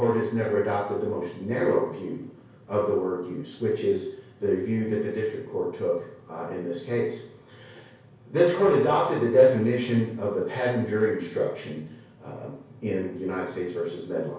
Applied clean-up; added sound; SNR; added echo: none; none; none; reverberation time 0.6 s.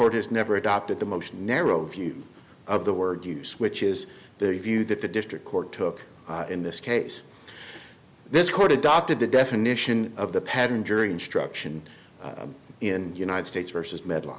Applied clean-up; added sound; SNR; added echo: none; none; none; none.